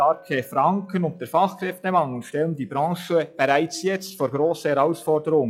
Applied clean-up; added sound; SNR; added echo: classical method log-MMSE.